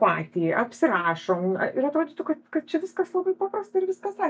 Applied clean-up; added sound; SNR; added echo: neural mask model DeepFilterNet 3.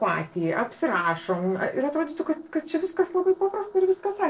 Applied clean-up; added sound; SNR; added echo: neural separator model SepFormer DNS4.